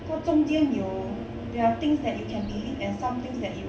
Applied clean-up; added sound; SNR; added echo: none; Insect; 18 dB; reverberation time 0.2 s.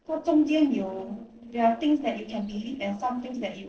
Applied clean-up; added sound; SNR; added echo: neural separator model SepFormer DNS4.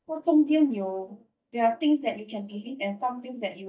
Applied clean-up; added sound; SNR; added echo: neural mask model DeepFilterNet 3.